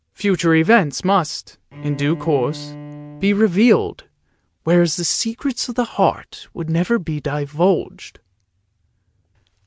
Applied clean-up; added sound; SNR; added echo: none; Bowed string instrument; 16 dB; none.